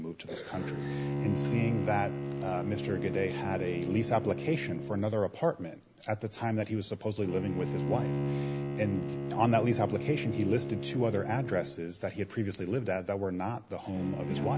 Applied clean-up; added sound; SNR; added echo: none; Bowed string instrument; 4 dB; none.